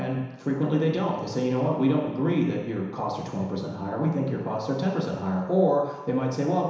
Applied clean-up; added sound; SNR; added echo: none; none; none; reverberation time 1.0 s.